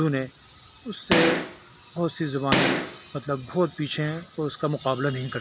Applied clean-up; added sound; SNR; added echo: none; Gunshot, gunfire; 0 dB; none.